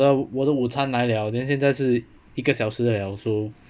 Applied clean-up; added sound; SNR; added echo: none; none; none; none.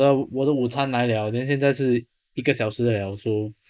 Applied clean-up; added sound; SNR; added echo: neural mask model Resemble Enhance denoiser.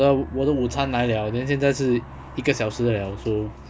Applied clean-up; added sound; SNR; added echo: none; Aircraft; 15 dB; none.